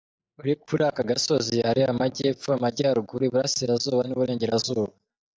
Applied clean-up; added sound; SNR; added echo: neural mask model DeepFilterNet 3.